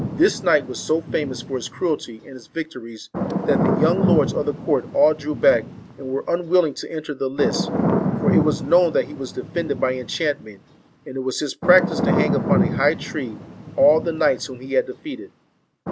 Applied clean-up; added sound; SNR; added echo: none; Thunder / Rain; 4 dB; none.